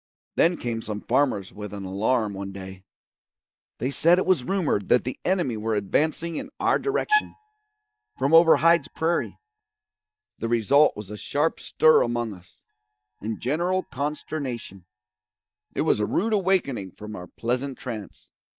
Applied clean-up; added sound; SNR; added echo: neural mask model DeepFilterNet 3.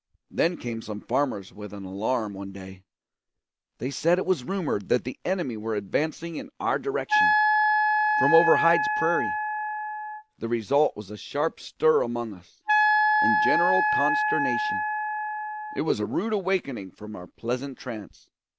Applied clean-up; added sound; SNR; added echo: none; Wind instrument, woodwind instrument; -4 dB; none.